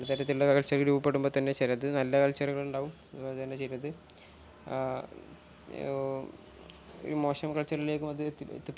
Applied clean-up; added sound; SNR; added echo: none; none; none; none.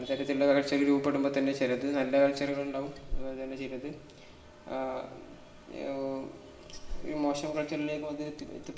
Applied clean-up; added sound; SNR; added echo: none; Liquid; 13 dB; reverberation time 1.9 s.